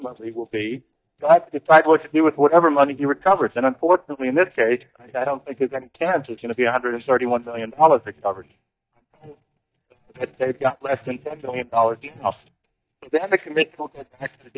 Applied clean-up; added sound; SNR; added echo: neural mask model DeepFilterNet 3.